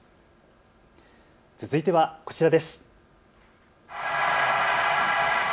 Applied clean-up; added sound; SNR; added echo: none; none; none; none.